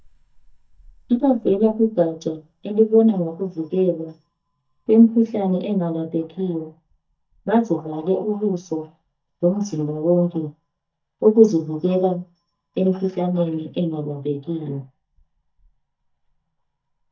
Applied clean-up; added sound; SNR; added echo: neural mask model DeepFilterNet 3.